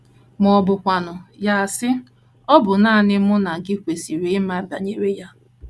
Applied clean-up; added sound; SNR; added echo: none; none; none; none.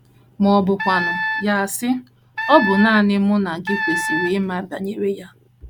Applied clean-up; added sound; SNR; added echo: none; Wind instrument, woodwind instrument; 5 dB; none.